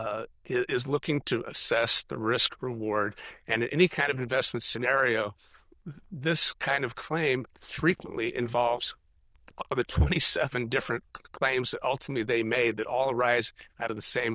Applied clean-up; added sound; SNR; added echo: neural diffusion model UNIVERSE++.